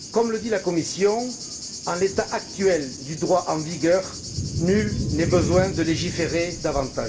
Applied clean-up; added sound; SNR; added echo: none; Thunder / Cricket; 7 dB; reverberation time 0.3 s.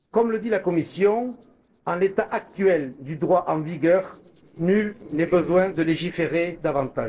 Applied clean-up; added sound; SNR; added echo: neural separator model SepFormer DNS4.